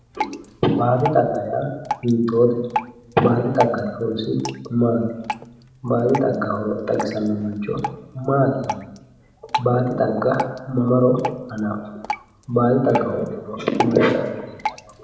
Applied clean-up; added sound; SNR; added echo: none; Drip; 11 dB; reverberation time 0.9 s.